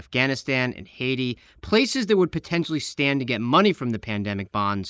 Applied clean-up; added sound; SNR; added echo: neural mask model Resemble Enhance denoiser.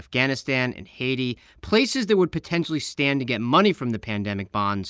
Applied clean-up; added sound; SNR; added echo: none; none; none; none.